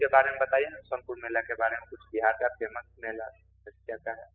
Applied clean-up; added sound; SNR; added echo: classical method spectral subtraction.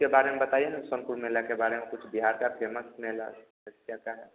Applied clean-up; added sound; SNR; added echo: none; none; none; none.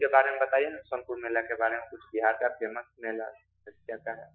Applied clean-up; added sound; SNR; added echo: classical method Wiener filter.